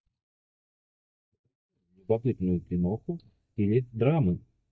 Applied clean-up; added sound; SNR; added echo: neural mask model DeepFilterNet 3.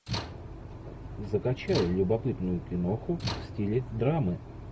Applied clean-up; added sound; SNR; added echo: none; Slam / Tools; 11 dB; none.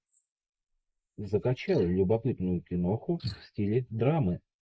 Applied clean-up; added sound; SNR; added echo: neural mask model Resemble Enhance denoiser.